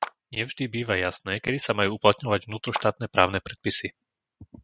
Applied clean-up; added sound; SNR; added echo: neural mask model RNNoise.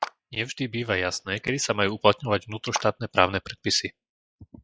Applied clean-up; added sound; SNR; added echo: classical method log-MMSE.